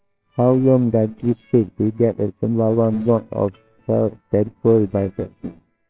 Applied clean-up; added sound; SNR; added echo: neural separator model SepFormer WHAMR!.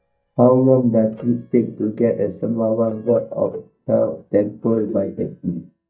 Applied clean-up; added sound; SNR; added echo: neural mask model DeepFilterNet 3.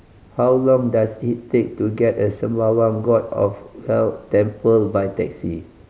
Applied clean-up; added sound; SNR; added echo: none; none; none; none.